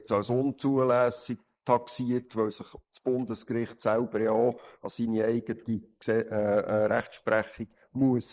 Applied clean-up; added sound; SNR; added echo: neural mask model Resemble Enhance denoiser.